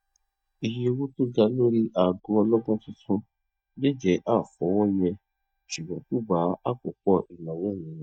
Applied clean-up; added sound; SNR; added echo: neural mask model DeepFilterNet 3.